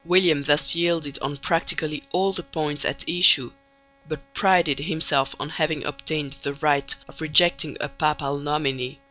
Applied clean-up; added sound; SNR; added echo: none; none; none; none.